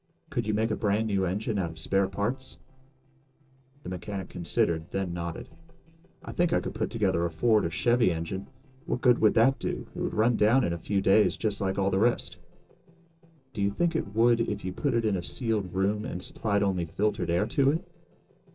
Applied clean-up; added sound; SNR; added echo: neural separator model SepFormer DNS4.